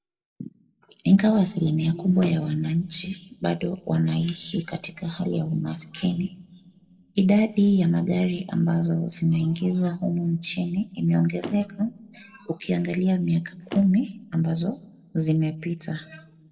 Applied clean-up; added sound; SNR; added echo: neural separator model SepFormer DNS4.